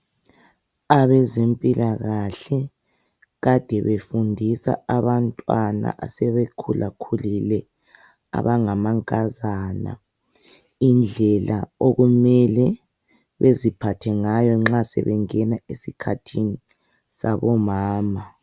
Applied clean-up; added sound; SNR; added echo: none; none; none; none.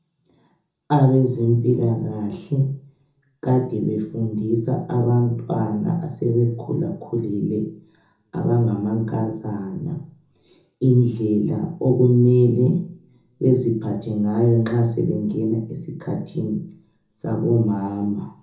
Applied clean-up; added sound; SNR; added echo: none; none; none; reverberation time 0.6 s.